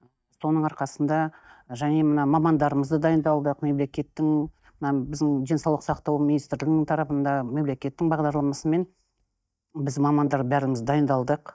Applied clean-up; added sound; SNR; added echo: neural mask model DeepFilterNet 3.